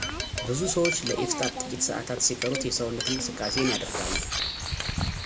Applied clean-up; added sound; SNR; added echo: none; Glass + Bird vocalization, bird call, bird song; 2 dB; none.